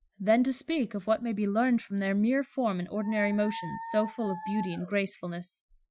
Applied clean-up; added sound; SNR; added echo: classical method Wiener filter.